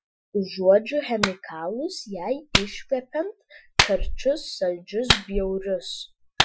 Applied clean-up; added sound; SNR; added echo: classical method Wiener filter.